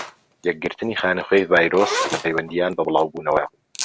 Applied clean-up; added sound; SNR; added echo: none; Zipper (clothing); 10 dB; none.